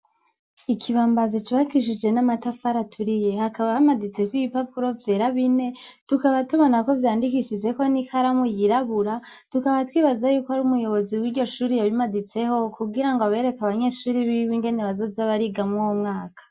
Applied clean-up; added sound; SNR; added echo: none; none; none; none.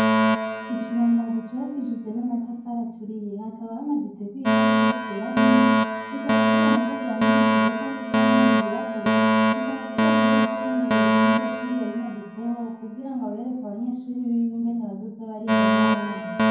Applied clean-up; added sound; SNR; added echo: none; Alarm; -5 dB; reverberation time 0.9 s.